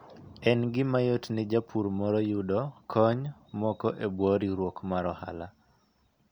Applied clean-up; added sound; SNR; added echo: none; none; none; none.